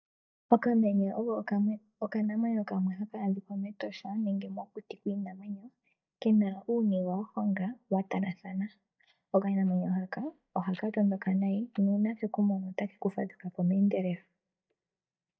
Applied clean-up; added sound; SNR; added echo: neural mask model DeepFilterNet 3.